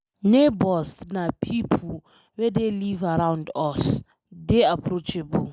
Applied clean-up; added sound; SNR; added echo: none; none; none; none.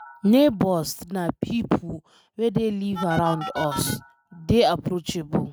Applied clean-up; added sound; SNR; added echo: neural mask model RNNoise.